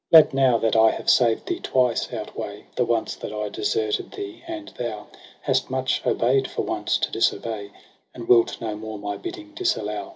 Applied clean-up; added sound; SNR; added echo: none; none; none; none.